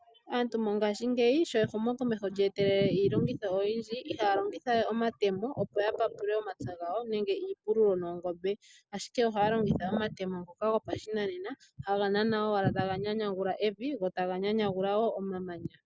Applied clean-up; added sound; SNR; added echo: none; none; none; none.